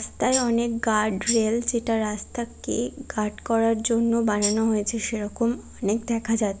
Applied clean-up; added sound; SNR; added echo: none; Tambourine; 8 dB; none.